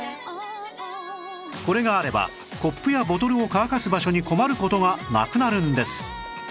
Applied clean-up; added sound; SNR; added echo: none; none; none; none.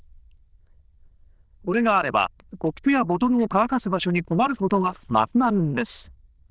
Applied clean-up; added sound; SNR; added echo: neural diffusion model UNIVERSE++.